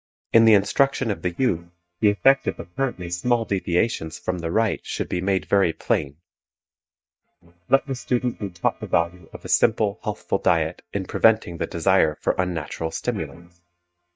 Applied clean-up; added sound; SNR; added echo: neural mask model DeepFilterNet 3.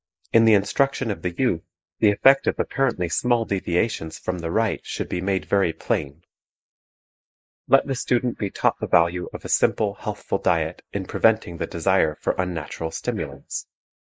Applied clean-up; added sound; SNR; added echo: neural mask model Resemble Enhance denoiser.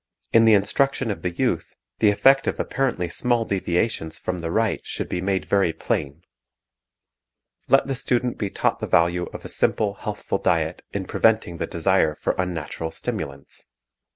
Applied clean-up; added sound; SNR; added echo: none; none; none; none.